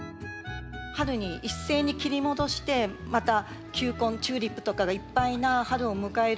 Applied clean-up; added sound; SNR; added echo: none; Knock; 16 dB; none.